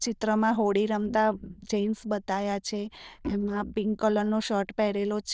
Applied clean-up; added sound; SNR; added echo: neural diffusion model UNIVERSE++.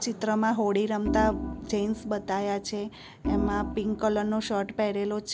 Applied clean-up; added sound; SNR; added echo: none; Organ; 6 dB; none.